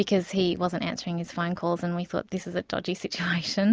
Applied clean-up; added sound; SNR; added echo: none; none; none; none.